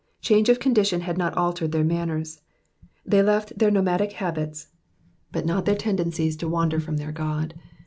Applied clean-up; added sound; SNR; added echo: none; none; none; none.